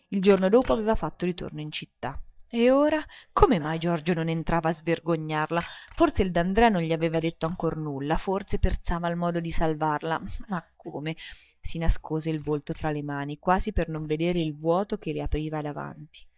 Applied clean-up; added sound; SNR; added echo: neural mask model DeepFilterNet 3.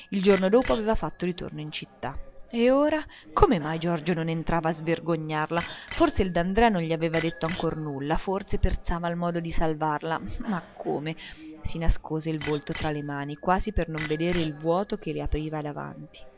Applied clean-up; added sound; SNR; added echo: none; Bicycle bell; 10 dB; none.